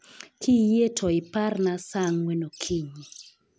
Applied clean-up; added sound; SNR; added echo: none; none; none; none.